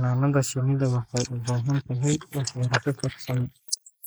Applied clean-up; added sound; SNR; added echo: neural mask model Resemble Enhance denoiser.